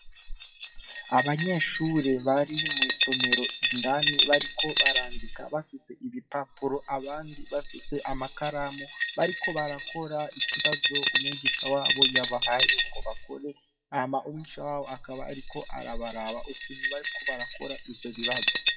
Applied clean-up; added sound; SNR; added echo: classical method WPE with log-MMSE.